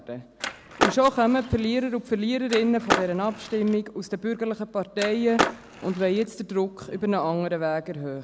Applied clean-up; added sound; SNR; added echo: none; Skateboard; 4 dB; none.